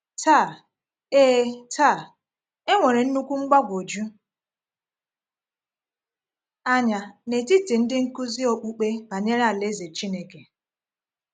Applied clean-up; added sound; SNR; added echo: none; none; none; none.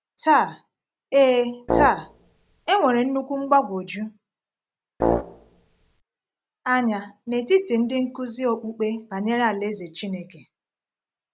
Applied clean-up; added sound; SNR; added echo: none; Brass instrument; 2 dB; none.